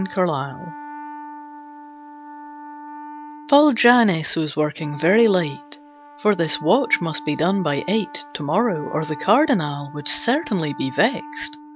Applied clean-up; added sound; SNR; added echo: none; Wind instrument, woodwind instrument; 15 dB; none.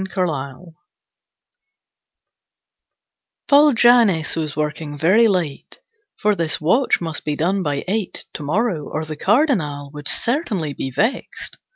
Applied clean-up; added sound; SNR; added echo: none; none; none; none.